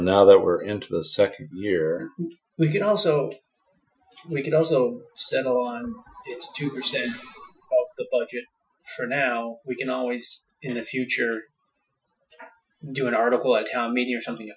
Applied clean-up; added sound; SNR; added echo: classical method Wiener filter.